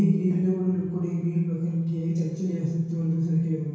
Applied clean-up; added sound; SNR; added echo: none; none; none; reverberation time 1.0 s.